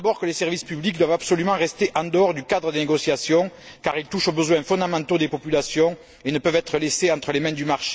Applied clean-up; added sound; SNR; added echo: none; none; none; none.